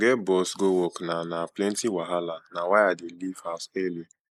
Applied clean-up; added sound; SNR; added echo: neural mask model Resemble Enhance denoiser.